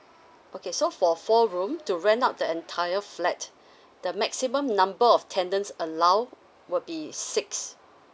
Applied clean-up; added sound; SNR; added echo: none; none; none; none.